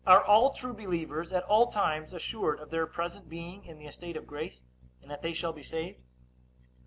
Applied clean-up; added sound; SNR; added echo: none; none; none; none.